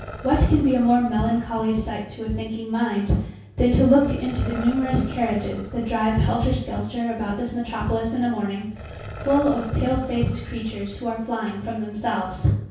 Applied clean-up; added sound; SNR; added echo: none; Growling; 17 dB; reverberation time 0.6 s.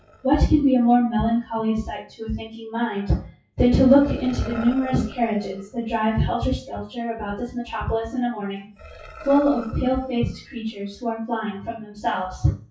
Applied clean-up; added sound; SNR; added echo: classical method WPE with log-MMSE.